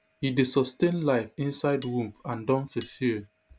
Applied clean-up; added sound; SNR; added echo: none; Cutlery, silverware; 10 dB; none.